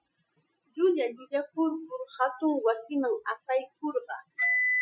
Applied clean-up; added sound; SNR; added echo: classical method Wiener filter.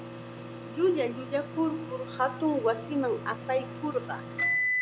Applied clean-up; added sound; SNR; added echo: none; Microwave oven; 4 dB; none.